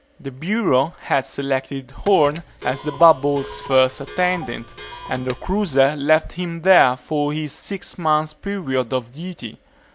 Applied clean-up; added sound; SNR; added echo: none; Clock; 15 dB; none.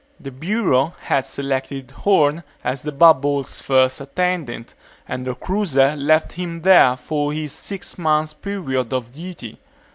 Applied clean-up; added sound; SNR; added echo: none; none; none; none.